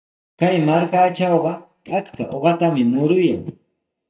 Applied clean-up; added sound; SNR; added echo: neural mask model DeepFilterNet 3.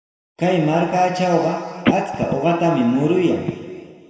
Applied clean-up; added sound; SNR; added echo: none; Telephone; 7 dB; reverberation time 2.0 s.